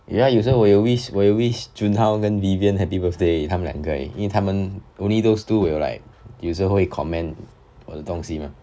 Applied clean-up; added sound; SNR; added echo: none; none; none; none.